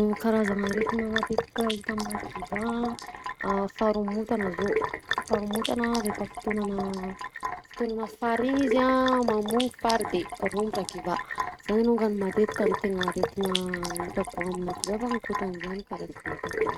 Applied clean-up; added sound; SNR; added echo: neural mask model RNNoise.